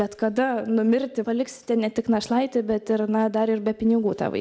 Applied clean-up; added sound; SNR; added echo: none; none; none; none.